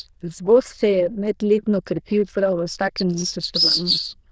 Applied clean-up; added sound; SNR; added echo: neural diffusion model UNIVERSE++.